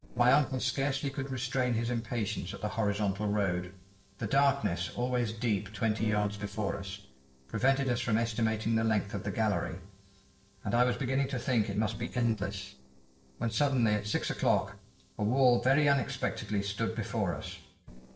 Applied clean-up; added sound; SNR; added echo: neural separator model SepFormer DNS4.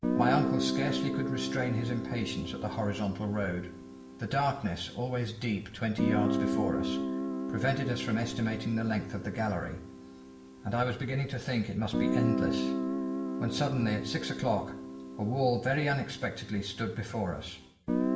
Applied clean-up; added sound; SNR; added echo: none; Guitar; 2 dB; reverberation time 0.6 s.